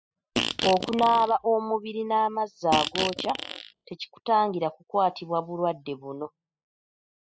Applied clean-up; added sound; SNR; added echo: classical method spectral subtraction.